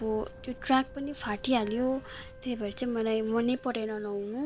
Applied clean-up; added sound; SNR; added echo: none; Wind instrument, woodwind instrument + Boom; 18 dB; none.